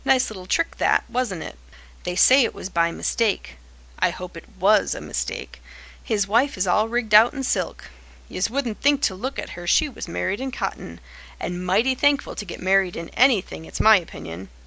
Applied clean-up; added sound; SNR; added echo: none; none; none; none.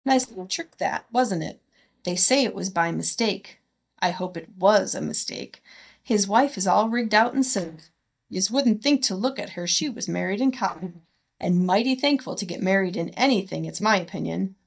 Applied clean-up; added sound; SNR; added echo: neural mask model DeepFilterNet 3.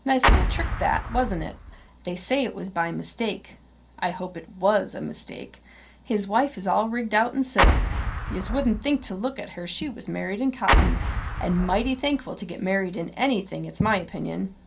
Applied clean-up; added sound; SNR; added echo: none; Explosion; -2 dB; reverberation time 0.3 s.